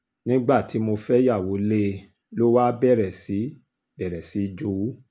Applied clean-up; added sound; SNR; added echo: none; none; none; none.